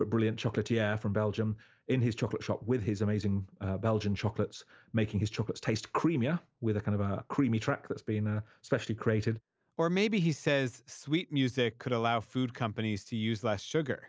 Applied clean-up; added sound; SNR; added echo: none; none; none; none.